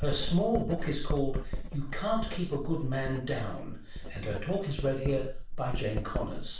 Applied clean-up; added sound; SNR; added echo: none; Writing; 2 dB; reverberation time 0.4 s.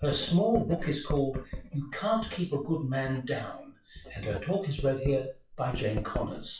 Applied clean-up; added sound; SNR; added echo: classical method WPE with log-MMSE.